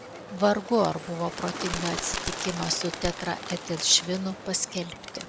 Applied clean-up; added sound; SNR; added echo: none; Bird; 8 dB; none.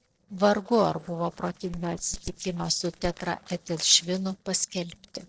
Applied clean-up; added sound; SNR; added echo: neural separator model SepFormer DNS4.